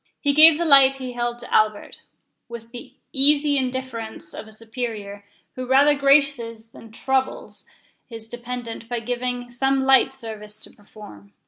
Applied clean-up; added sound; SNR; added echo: none; none; none; none.